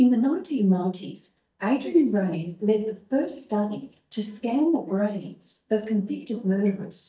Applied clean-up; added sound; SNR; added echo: neural mask model DeepFilterNet 3.